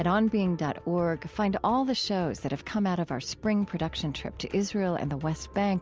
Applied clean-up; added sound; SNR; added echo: none; none; none; none.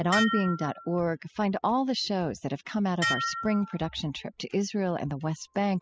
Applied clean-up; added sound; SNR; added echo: classical method spectral subtraction.